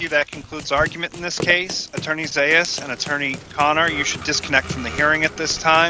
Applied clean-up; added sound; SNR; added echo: none; Run + Vehicle; 12 dB; none.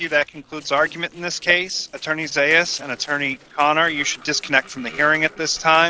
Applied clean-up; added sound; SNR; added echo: neural separator model SepFormer DNS4.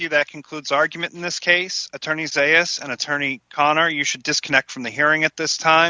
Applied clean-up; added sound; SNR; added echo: none; none; none; none.